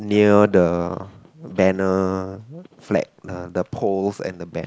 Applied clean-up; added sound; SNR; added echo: none; none; none; none.